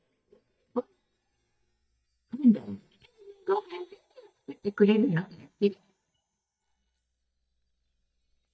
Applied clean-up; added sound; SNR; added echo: neural mask model DeepFilterNet 3.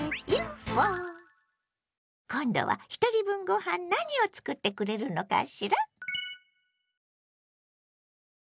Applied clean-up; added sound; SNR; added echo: none; none; none; none.